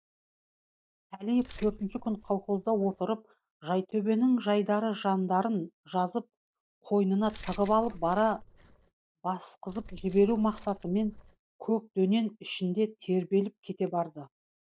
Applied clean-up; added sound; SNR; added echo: neural mask model DeepFilterNet 3.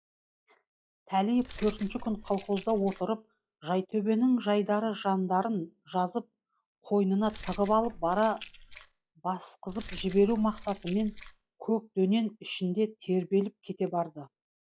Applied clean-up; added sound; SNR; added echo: classical method log-MMSE.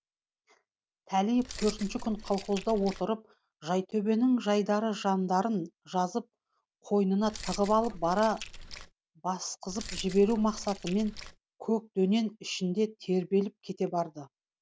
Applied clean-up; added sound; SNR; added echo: none; Keys jangling; 13 dB; none.